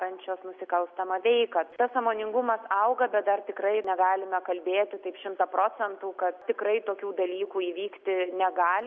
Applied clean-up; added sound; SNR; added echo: none; none; none; none.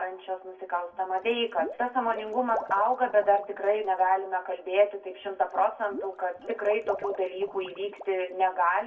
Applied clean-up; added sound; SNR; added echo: neural separator model SepFormer DNS4.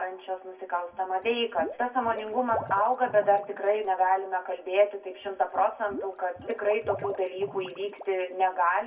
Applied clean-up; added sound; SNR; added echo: none; Water / Liquid; 14 dB; reverberation time 0.2 s.